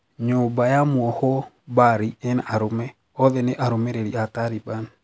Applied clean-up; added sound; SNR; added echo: none; none; none; none.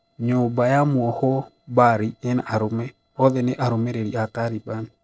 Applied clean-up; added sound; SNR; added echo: neural separator model SepFormer DNS4.